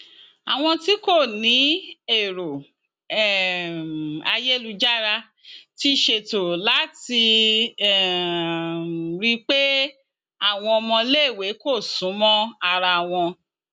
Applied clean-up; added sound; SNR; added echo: none; none; none; none.